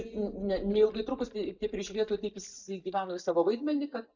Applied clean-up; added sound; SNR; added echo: neural mask model DeepFilterNet 3.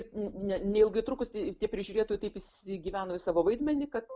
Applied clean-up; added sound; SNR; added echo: none; none; none; none.